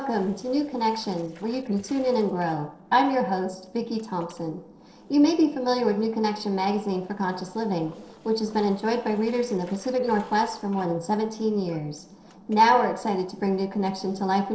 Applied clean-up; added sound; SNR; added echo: neural separator model SepFormer DNS4.